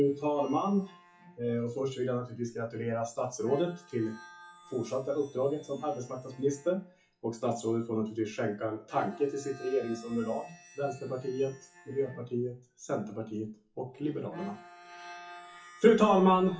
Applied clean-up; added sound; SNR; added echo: classical method WPE with log-MMSE.